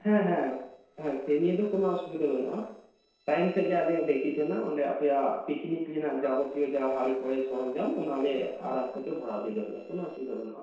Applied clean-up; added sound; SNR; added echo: neural separator model SepFormer DNS4.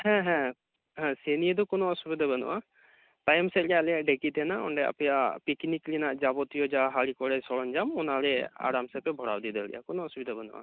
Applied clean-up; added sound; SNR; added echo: none; none; none; none.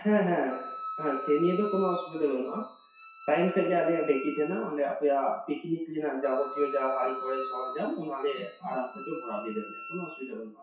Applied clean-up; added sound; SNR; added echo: classical method WPE with log-MMSE.